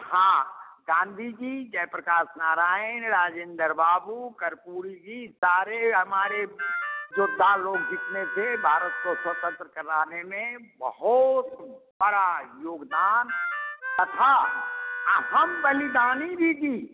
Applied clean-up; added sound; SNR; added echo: none; Harmonica; 6 dB; none.